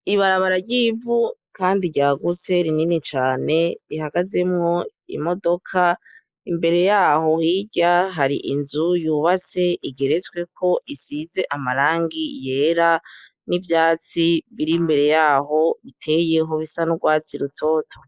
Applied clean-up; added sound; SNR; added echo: neural mask model Resemble Enhance denoiser.